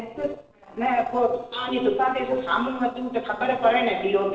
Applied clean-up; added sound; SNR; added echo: neural separator model SepFormer DNS4.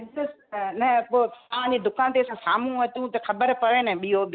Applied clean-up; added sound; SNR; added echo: none; none; none; none.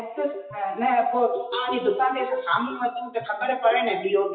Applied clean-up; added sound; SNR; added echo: classical method WPE with log-MMSE.